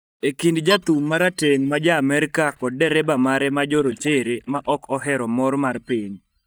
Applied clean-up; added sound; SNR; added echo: neural mask model DeepFilterNet 3.